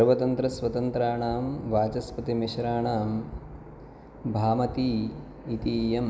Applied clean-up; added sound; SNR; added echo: none; none; none; none.